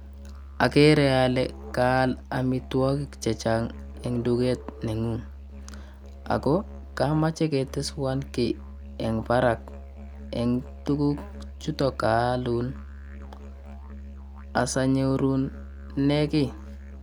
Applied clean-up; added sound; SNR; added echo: none; Musical instrument; 14 dB; none.